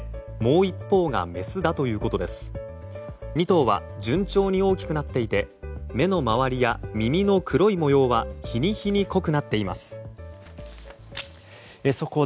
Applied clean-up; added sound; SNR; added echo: none; none; none; none.